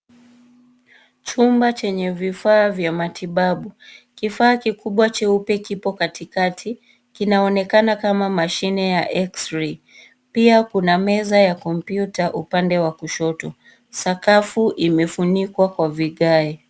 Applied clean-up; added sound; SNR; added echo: none; none; none; none.